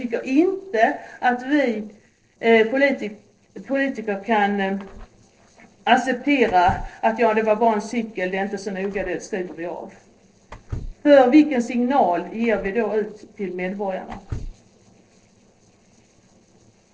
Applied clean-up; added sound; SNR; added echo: neural separator model SepFormer DNS4.